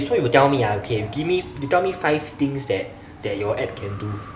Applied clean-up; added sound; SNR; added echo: none; Wind; 16 dB; none.